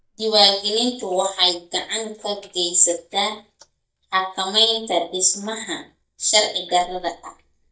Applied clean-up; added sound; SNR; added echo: neural mask model DeepFilterNet 3.